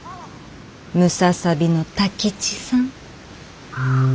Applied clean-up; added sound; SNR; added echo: none; none; none; none.